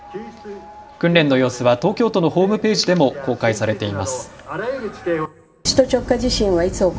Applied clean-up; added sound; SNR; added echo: none; none; none; reverberation time 2.2 s.